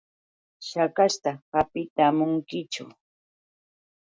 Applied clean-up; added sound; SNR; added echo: none; none; none; none.